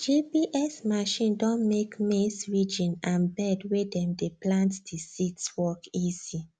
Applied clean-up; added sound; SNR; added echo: none; none; none; none.